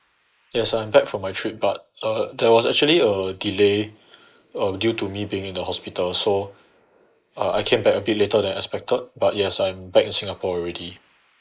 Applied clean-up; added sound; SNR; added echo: neural mask model Resemble Enhance denoiser.